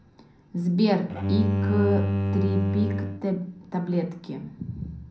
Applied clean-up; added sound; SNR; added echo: none; Bowed string instrument; 1 dB; reverberation time 0.5 s.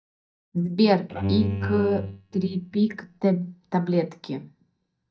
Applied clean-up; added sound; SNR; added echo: neural mask model DeepFilterNet 3.